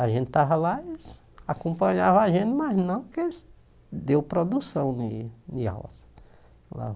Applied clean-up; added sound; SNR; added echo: none; none; none; none.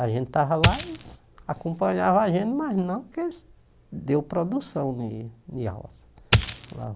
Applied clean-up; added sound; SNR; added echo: none; Coin (dropping); -3 dB; none.